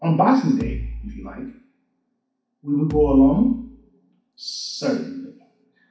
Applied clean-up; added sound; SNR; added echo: none; Bass drum; 10 dB; reverberation time 0.6 s.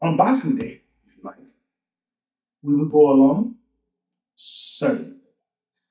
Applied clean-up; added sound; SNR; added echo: neural mask model DeepFilterNet 3.